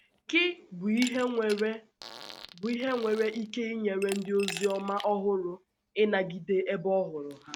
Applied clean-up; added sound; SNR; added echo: none; Glass + Fart; 16 dB; none.